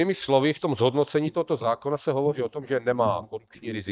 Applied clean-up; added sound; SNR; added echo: neural mask model DeepFilterNet 3.